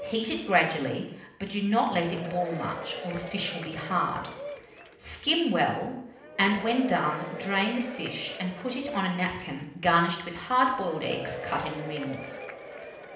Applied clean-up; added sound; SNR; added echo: none; Applause / Crowd / Cheering; 12 dB; reverberation time 0.8 s.